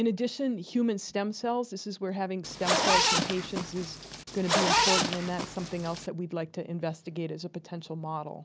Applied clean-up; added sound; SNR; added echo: none; Zipper (clothing); -4 dB; none.